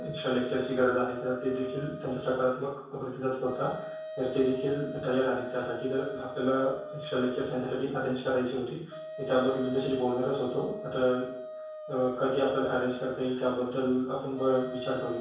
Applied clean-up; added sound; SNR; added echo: none; Wind instrument, woodwind instrument; 12 dB; reverberation time 0.7 s.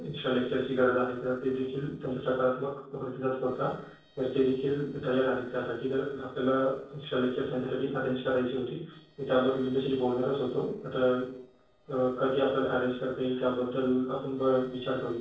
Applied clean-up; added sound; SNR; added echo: neural separator model SepFormer DNS4.